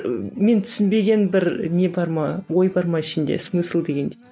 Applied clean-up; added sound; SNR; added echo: none; none; none; none.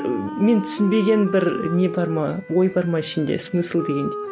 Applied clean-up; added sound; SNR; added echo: none; Wind instrument, woodwind instrument; 10 dB; none.